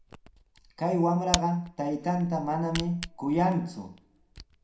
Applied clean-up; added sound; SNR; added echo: none; Camera; 11 dB; reverberation time 0.4 s.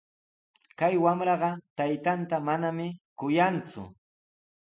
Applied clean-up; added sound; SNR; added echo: none; none; none; none.